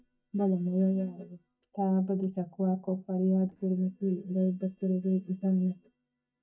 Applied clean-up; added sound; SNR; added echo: neural mask model DeepFilterNet 3.